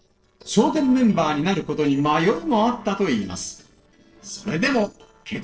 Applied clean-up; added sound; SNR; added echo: neural separator model SepFormer DNS4.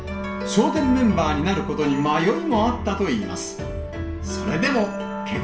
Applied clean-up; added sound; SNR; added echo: none; Wind instrument, woodwind instrument; 10 dB; reverberation time 0.5 s.